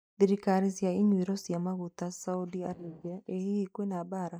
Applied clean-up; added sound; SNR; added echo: neural mask model DeepFilterNet 3.